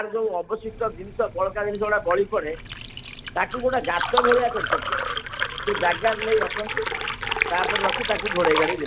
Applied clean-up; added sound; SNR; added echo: none; Liquid; 3 dB; none.